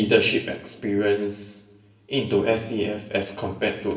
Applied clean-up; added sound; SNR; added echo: none; none; none; reverberation time 0.9 s.